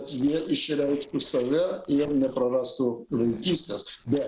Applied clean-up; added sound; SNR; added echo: neural separator model SepFormer DNS4.